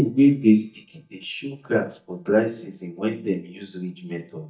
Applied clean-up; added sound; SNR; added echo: neural mask model DeepFilterNet 3.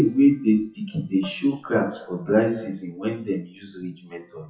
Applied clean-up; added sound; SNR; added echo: classical method WPE with log-MMSE.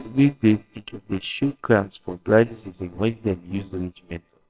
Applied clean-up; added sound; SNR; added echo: neural separator model SepFormer WHAMR!.